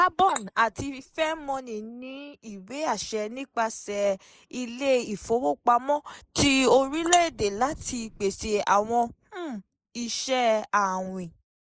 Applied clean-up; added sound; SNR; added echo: neural mask model Resemble Enhance denoiser.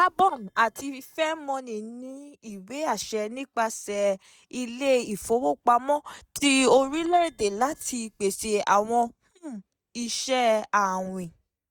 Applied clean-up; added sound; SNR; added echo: neural mask model DeepFilterNet 3.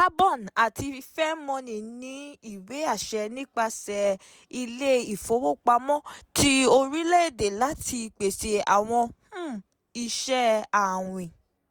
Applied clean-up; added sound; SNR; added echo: none; none; none; none.